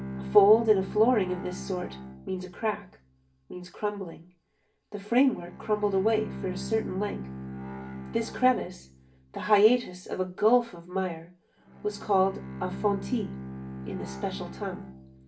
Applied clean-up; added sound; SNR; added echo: none; Bowed string instrument; 12 dB; reverberation time 0.2 s.